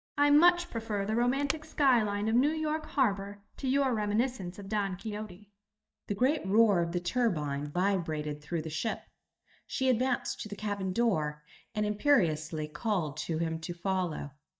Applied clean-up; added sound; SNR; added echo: neural mask model DeepFilterNet 3.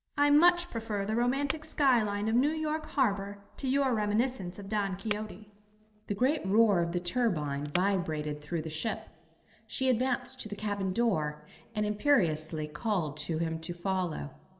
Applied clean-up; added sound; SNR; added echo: none; Wood; 14 dB; reverberation time 2.4 s.